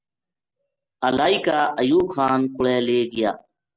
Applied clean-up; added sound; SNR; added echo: none; none; none; none.